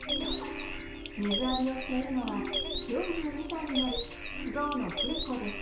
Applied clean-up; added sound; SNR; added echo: none; Bird; -1 dB; reverberation time 0.6 s.